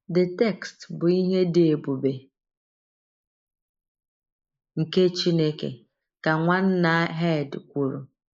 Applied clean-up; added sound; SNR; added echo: neural mask model Resemble Enhance denoiser.